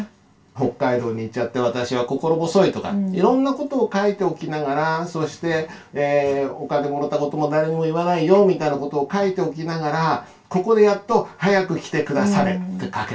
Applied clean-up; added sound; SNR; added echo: none; none; none; reverberation time 0.2 s.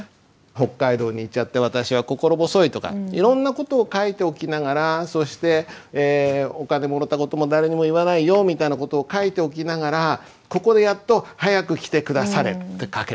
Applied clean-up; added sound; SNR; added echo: none; none; none; none.